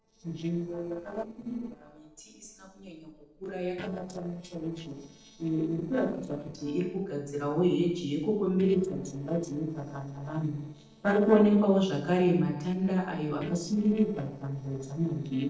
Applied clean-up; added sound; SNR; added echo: neural separator model SepFormer DNS4.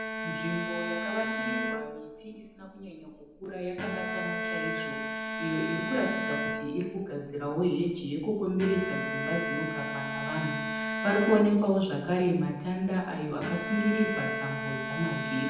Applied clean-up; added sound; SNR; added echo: none; Bowed string instrument; 4 dB; reverberation time 0.9 s.